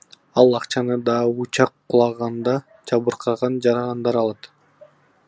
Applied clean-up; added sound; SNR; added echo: none; none; none; none.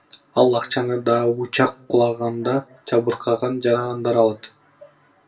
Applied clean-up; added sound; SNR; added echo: none; none; none; reverberation time 0.2 s.